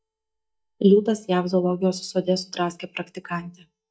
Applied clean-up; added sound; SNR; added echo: neural mask model DeepFilterNet 3.